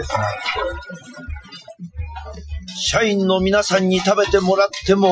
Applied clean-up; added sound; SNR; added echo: classical method Wiener filter.